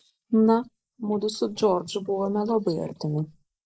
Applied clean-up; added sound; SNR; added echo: neural mask model Resemble Enhance denoiser.